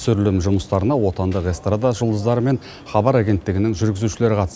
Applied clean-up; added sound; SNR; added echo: none; none; none; none.